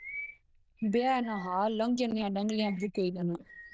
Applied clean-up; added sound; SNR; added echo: neural diffusion model UNIVERSE++.